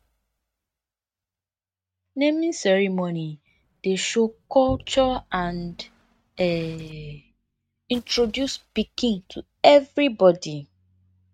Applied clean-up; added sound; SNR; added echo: neural mask model RNNoise.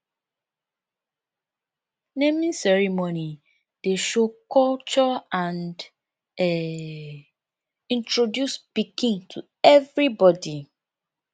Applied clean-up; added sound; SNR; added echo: none; none; none; none.